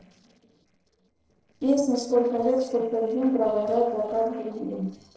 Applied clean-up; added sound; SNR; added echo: neural separator model SepFormer DNS4.